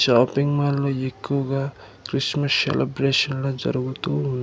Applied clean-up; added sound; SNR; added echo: none; none; none; none.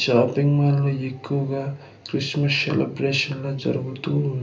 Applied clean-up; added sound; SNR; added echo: none; none; none; reverberation time 0.3 s.